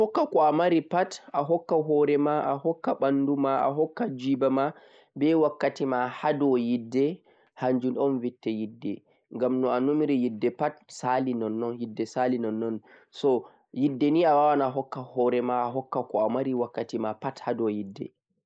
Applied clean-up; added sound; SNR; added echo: neural mask model Resemble Enhance denoiser.